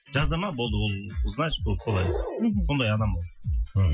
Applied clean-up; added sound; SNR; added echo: classical method Wiener filter.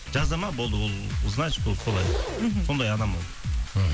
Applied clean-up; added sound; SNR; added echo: none; Wind + Zipper (clothing); 10 dB; none.